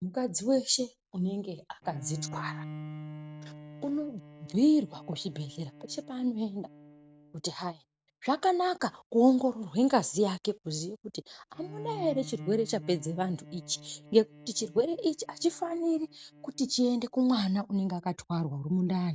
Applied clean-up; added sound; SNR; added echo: neural mask model RNNoise.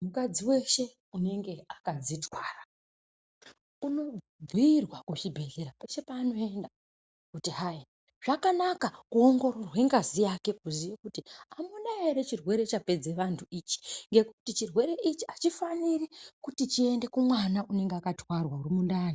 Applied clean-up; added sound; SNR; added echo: none; none; none; none.